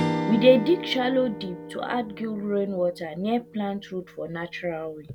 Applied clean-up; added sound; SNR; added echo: none; Strum; 8 dB; none.